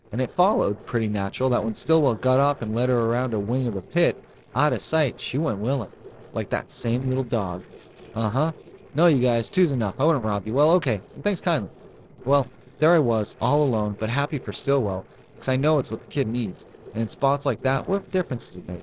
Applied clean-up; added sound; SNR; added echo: neural separator model SepFormer DNS4.